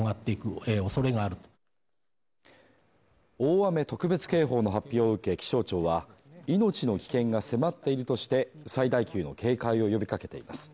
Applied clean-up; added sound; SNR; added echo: none; none; none; none.